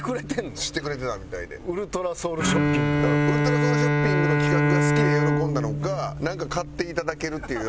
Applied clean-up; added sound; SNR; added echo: none; Bowed string instrument; -4 dB; none.